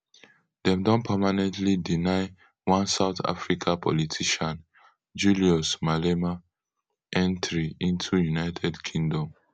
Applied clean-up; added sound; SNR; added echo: none; none; none; none.